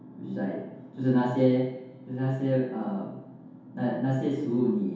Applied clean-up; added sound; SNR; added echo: none; none; none; reverberation time 0.8 s.